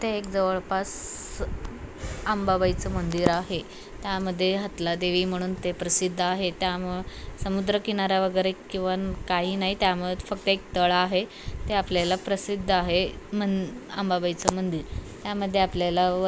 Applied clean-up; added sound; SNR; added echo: none; none; none; none.